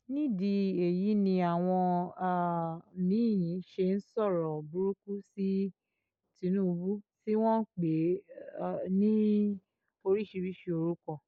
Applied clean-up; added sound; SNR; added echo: none; none; none; none.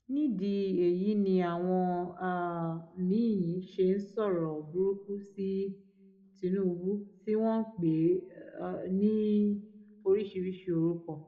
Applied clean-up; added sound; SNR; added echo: none; none; none; reverberation time 0.6 s.